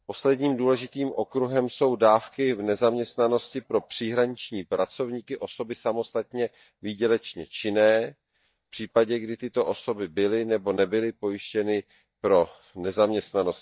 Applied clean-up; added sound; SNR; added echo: neural mask model DeepFilterNet 3.